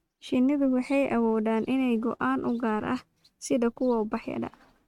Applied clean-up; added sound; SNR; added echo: neural mask model RNNoise.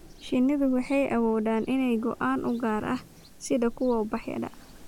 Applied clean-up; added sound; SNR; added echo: none; Wind; 18 dB; none.